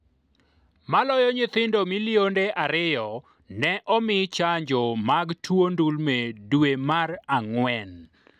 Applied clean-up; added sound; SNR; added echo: none; none; none; none.